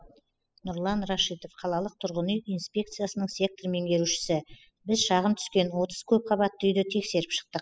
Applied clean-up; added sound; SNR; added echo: classical method spectral subtraction.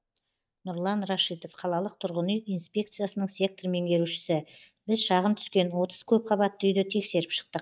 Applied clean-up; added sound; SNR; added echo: neural mask model DeepFilterNet 3.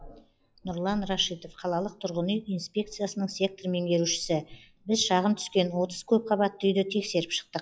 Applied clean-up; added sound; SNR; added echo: classical method log-MMSE.